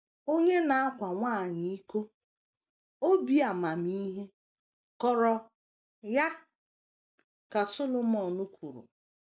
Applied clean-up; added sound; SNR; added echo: none; none; none; none.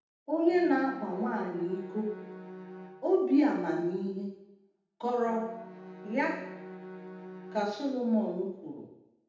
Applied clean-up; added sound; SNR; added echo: none; Bowed string instrument; 16 dB; reverberation time 0.8 s.